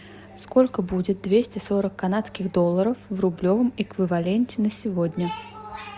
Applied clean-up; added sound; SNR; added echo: none; none; none; none.